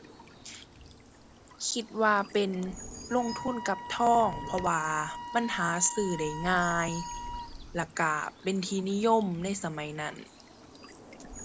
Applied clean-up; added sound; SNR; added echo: none; Stream / Bird vocalization, bird call, bird song + Wind instrument, woodwind instrument; 12 dB; none.